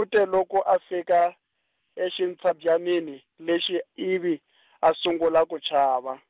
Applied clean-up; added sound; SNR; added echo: none; none; none; none.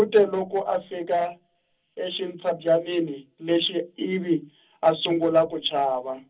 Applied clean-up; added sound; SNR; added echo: none; none; none; reverberation time 0.4 s.